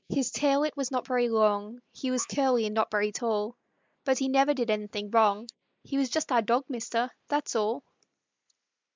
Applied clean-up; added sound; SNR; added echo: neural mask model Resemble Enhance denoiser.